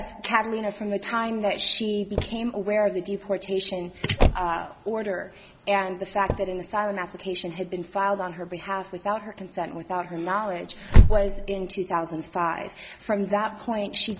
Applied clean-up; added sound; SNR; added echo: none; Motor vehicle (road); 0 dB; none.